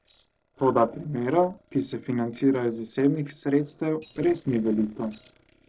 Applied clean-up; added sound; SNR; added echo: neural separator model SepFormer DNS4.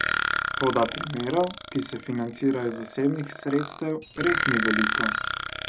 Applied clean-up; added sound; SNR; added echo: none; Coin (dropping) + Burping, eructation; 2 dB; none.